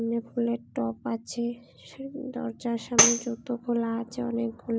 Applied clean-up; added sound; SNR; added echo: none; Tambourine; -3 dB; none.